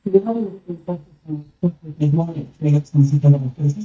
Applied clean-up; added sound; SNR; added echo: neural mask model DeepFilterNet 3.